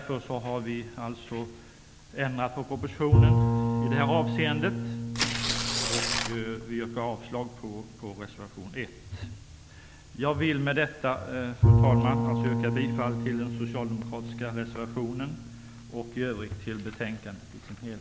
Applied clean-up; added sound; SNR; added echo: none; Bowed string instrument + Tearing; -3 dB; none.